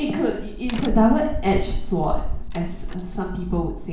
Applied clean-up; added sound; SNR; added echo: none; Crack; 2 dB; reverberation time 0.6 s.